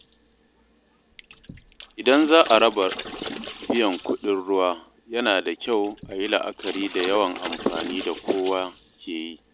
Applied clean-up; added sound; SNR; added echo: none; Water / Splash, splatter; 14 dB; none.